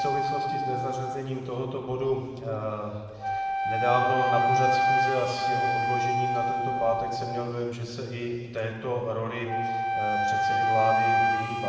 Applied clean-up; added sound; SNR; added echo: none; Wind instrument, woodwind instrument; -3 dB; reverberation time 1.6 s.